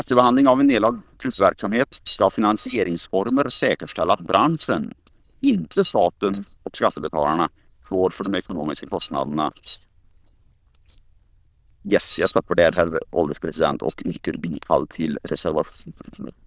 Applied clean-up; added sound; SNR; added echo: neural diffusion model UNIVERSE++.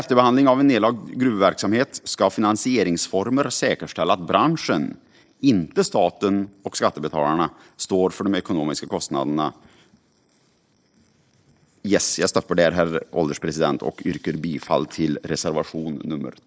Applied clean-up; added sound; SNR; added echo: neural mask model Resemble Enhance denoiser.